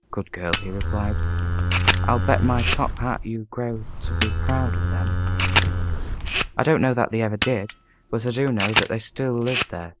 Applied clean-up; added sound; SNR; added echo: none; Camera + Livestock, farm animals, working animals; -3 dB; none.